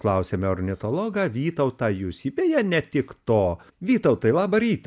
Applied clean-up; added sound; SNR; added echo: none; none; none; none.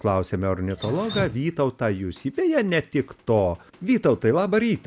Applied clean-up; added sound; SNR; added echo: none; Drip; 17 dB; none.